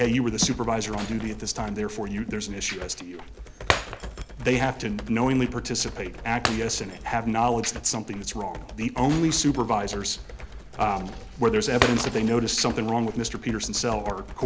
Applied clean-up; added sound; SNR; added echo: none; Computer keyboard + Shatter; 9 dB; none.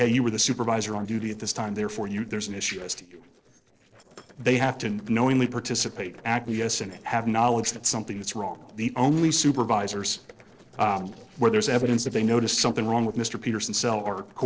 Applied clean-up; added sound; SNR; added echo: neural separator model SepFormer DNS4.